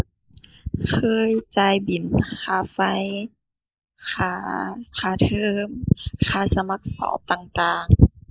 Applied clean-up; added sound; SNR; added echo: neural mask model Resemble Enhance denoiser.